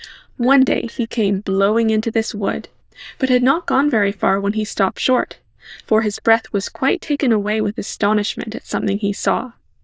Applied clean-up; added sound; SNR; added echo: neural diffusion model UNIVERSE++.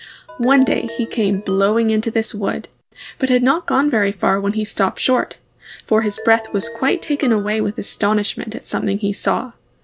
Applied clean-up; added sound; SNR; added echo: none; Ringtone; 16 dB; none.